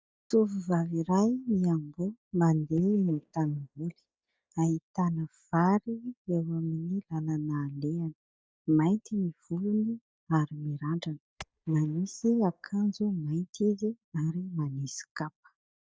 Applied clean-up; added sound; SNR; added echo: neural mask model DeepFilterNet 3.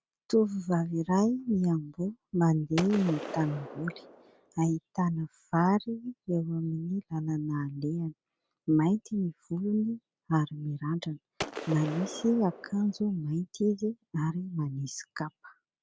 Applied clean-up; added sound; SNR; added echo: none; Gunshot, gunfire; 10 dB; none.